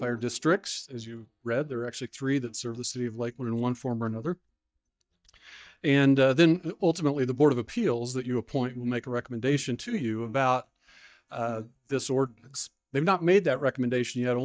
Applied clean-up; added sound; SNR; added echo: neural mask model DeepFilterNet 3.